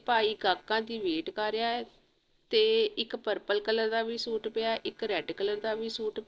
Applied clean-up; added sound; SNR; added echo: neural separator model SepFormer DNS4.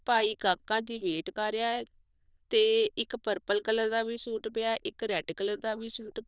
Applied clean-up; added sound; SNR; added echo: neural diffusion model UNIVERSE++.